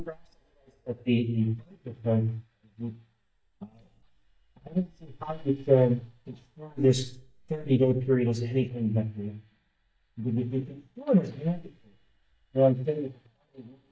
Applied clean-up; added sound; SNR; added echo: neural mask model DeepFilterNet 3.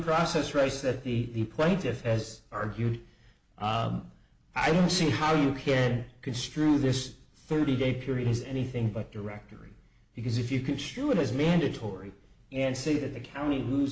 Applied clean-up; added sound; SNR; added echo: none; none; none; none.